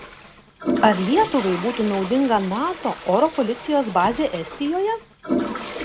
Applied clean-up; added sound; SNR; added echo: none; Toilet flush; 8 dB; none.